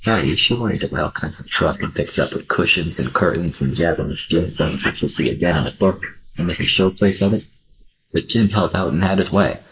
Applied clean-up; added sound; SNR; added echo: neural mask model Resemble Enhance denoiser.